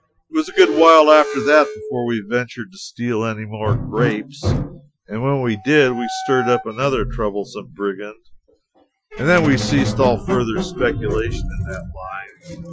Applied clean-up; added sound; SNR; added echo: classical method Wiener filter.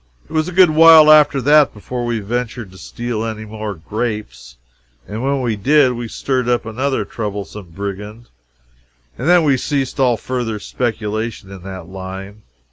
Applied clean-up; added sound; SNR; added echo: none; none; none; none.